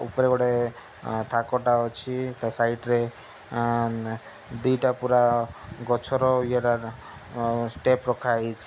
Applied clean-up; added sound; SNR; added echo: none; none; none; none.